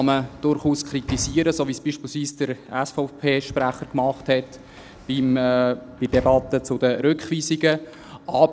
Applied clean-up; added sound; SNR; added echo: none; Sliding door / Slam; 18 dB; none.